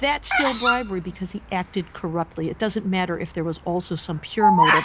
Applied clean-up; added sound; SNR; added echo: none; Bird vocalization, bird call, bird song; 0 dB; none.